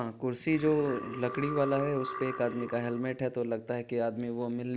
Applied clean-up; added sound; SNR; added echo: none; Burping, eructation; 10 dB; none.